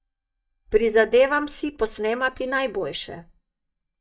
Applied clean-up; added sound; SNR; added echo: neural mask model DeepFilterNet 3.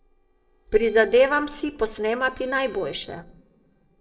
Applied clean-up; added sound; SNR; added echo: neural separator model SepFormer DNS4.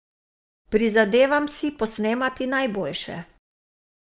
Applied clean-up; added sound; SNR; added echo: none; none; none; none.